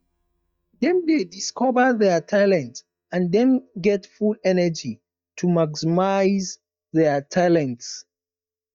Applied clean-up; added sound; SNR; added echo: neural mask model DeepFilterNet 3.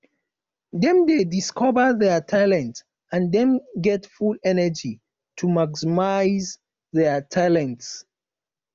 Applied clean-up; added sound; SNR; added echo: none; none; none; none.